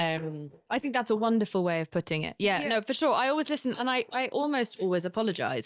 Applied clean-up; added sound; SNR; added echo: neural mask model DeepFilterNet 3.